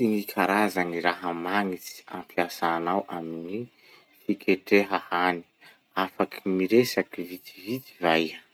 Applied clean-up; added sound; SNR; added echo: none; none; none; none.